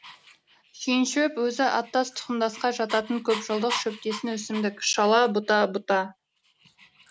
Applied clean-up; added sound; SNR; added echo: none; Dog; 15 dB; none.